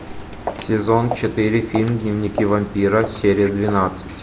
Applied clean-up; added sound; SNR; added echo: none; Walk, footsteps; 12 dB; none.